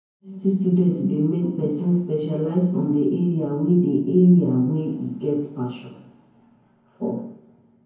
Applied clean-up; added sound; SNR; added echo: none; none; none; reverberation time 0.9 s.